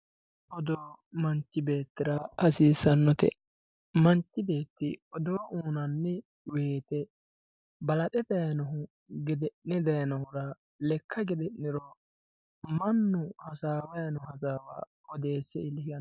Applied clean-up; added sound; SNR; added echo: none; none; none; none.